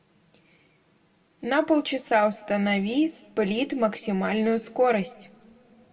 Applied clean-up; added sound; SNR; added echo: none; none; none; reverberation time 2.4 s.